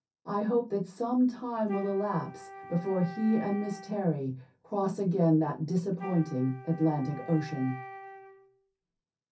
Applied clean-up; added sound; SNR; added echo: none; Wind instrument, woodwind instrument; 16 dB; reverberation time 0.3 s.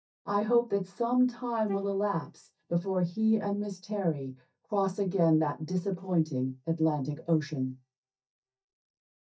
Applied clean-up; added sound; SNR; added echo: neural mask model DeepFilterNet 3.